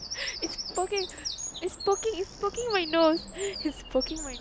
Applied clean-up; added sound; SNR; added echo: none; Bird vocalization, bird call, bird song; 8 dB; none.